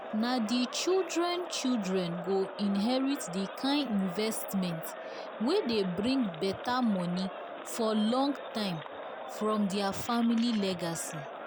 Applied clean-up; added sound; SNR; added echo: none; Crowd; 10 dB; none.